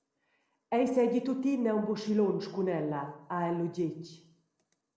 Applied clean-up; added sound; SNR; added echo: none; none; none; none.